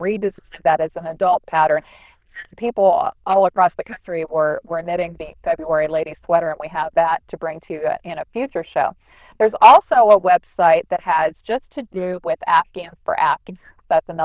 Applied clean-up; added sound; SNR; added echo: neural diffusion model UNIVERSE++.